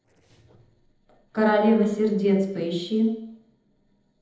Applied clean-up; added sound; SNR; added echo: neural separator model SepFormer DNS4.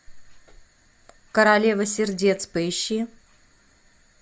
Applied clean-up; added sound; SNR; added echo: none; none; none; none.